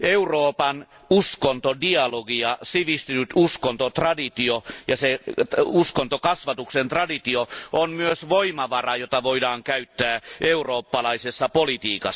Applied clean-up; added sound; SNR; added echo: none; none; none; none.